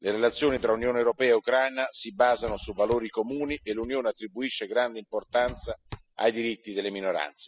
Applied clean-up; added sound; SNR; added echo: classical method spectral subtraction.